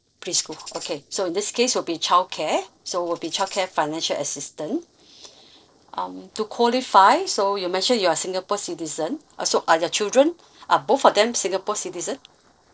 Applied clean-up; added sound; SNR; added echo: neural separator model SepFormer DNS4.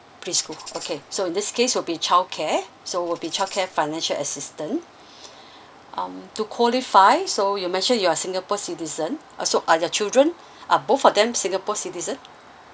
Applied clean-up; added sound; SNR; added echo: none; Tambourine; 17 dB; none.